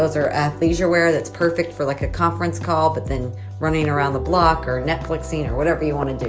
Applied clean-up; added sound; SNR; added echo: none; none; none; none.